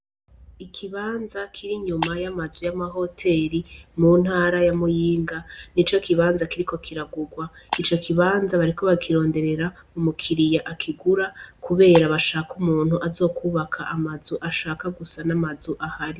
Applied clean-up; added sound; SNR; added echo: none; Shatter; 16 dB; none.